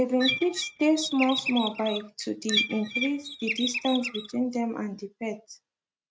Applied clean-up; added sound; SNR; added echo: neural mask model RNNoise.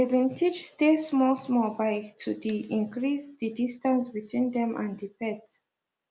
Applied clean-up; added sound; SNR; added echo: none; none; none; none.